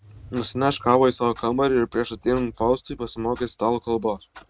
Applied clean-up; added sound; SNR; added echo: neural mask model RNNoise.